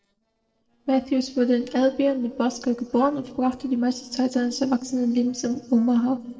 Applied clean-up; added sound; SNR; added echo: neural separator model SepFormer DNS4.